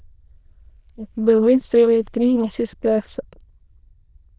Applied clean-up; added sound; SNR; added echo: neural diffusion model UNIVERSE++.